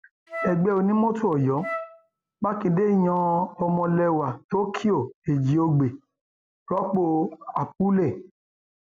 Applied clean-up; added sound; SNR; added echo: none; Wind instrument, woodwind instrument; 11 dB; none.